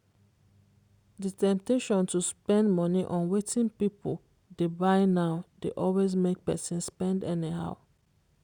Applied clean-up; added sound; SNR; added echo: none; none; none; none.